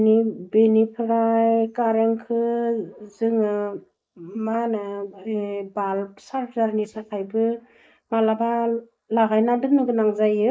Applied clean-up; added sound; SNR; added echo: neural mask model Resemble Enhance denoiser.